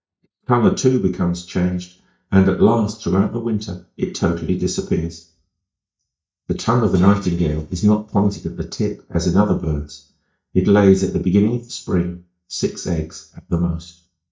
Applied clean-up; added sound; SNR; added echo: neural mask model DeepFilterNet 3.